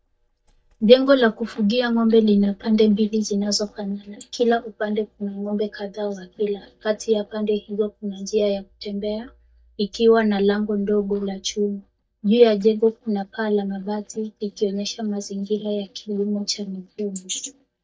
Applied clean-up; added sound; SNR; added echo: neural mask model DeepFilterNet 3.